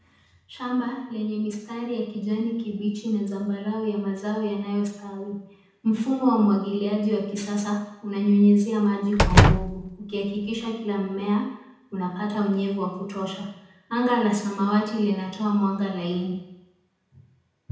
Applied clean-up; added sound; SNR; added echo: none; Slam; -4 dB; reverberation time 0.8 s.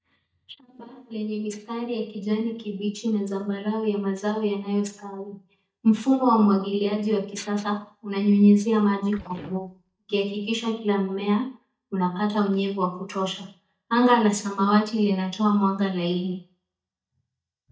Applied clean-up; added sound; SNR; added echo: neural mask model DeepFilterNet 3.